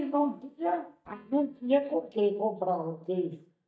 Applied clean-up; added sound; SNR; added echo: neural mask model DeepFilterNet 3.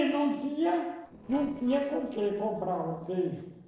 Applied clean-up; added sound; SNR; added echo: neural separator model SepFormer DNS4.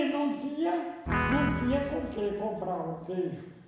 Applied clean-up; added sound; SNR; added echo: none; Guitar; 3 dB; reverberation time 1.0 s.